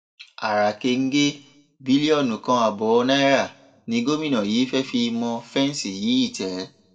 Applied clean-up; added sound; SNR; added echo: none; none; none; reverberation time 0.4 s.